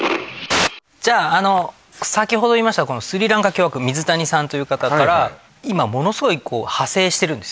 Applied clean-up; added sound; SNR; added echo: none; none; none; none.